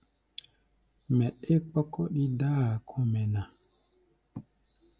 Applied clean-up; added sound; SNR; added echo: none; none; none; none.